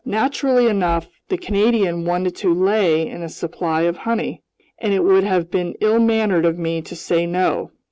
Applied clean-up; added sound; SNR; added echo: none; none; none; none.